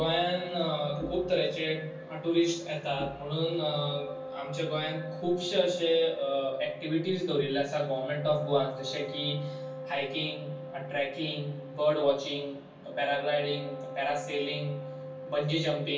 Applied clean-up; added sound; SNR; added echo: none; Wind instrument, woodwind instrument; 12 dB; reverberation time 0.3 s.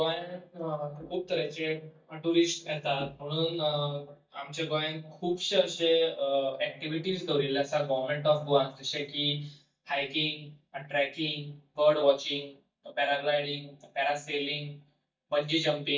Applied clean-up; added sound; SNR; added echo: neural mask model DeepFilterNet 3.